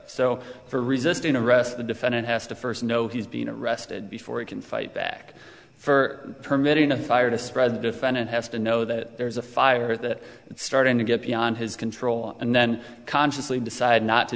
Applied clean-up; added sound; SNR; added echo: none; none; none; none.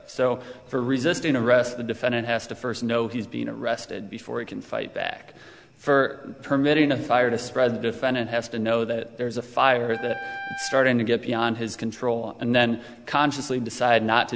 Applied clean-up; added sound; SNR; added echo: none; Wind instrument, woodwind instrument; 13 dB; none.